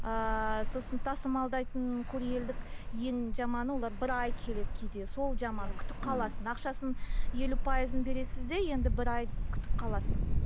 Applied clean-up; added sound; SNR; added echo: none; Ocean; -3 dB; none.